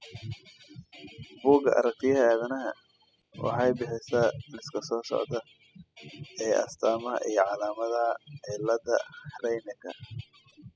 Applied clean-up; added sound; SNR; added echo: classical method spectral subtraction.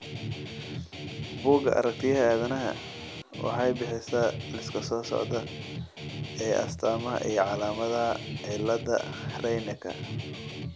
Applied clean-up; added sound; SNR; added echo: none; Guitar; 8 dB; none.